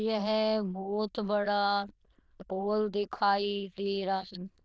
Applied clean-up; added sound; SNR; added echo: neural diffusion model UNIVERSE++.